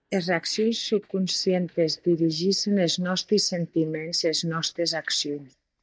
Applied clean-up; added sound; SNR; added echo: neural mask model DeepFilterNet 3.